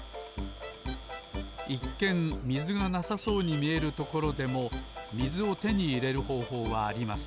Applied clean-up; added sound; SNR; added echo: none; Domestic sounds, home sounds; 20 dB; none.